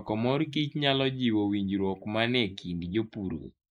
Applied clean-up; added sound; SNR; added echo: neural mask model Resemble Enhance denoiser.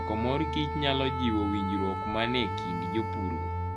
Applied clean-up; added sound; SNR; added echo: none; Wind instrument, woodwind instrument + Motorcycle; 1 dB; none.